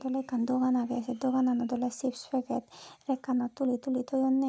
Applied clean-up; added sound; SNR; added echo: none; none; none; none.